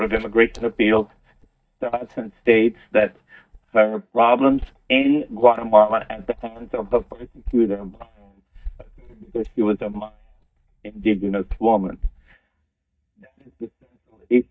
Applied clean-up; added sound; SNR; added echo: neural mask model DeepFilterNet 3.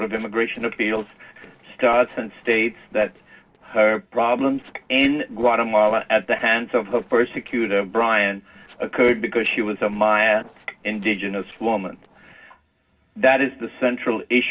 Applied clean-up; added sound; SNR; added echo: neural separator model SepFormer DNS4.